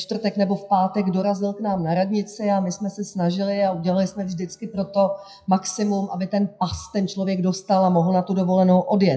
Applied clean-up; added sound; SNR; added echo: classical method WPE with log-MMSE.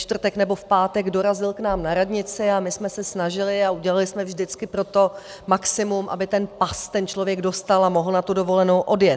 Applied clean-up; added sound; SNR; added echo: none; none; none; none.